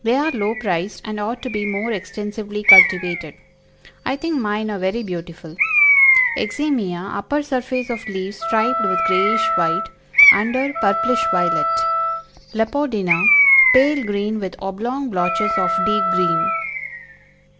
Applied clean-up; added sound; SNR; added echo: none; Wind instrument, woodwind instrument + Bird; -3 dB; none.